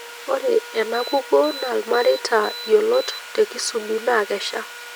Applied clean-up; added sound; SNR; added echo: none; Alarm + Sawing; 13 dB; none.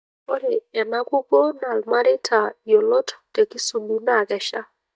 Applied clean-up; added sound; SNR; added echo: neural mask model DeepFilterNet 3.